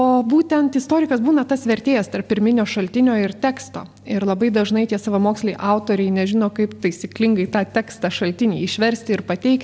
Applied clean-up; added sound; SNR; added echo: none; none; none; none.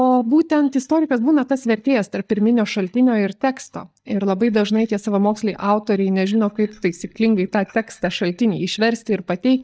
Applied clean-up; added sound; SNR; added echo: neural mask model DeepFilterNet 3.